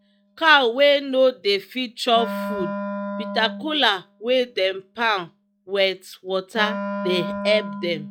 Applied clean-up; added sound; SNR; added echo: classical method log-MMSE.